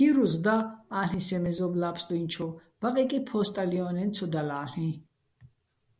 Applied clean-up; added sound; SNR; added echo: none; none; none; none.